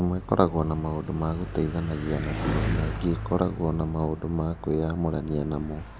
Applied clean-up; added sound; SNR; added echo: none; Bicycle; 7 dB; none.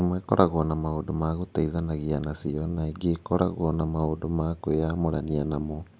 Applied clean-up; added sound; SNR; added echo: none; none; none; none.